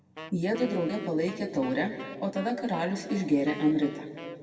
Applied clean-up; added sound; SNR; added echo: none; Wind instrument, woodwind instrument; 15 dB; reverberation time 2.0 s.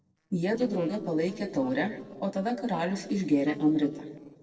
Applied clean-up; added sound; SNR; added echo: neural separator model SepFormer DNS4.